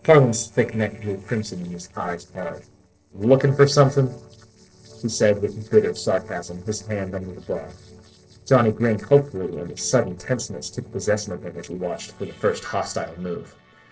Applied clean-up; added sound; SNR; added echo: neural separator model SepFormer DNS4.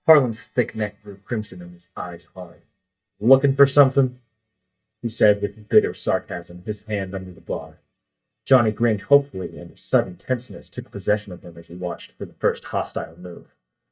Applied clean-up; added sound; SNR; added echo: neural mask model DeepFilterNet 3.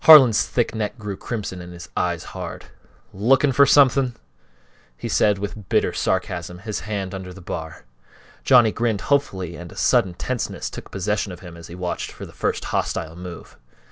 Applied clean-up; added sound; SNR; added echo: none; none; none; none.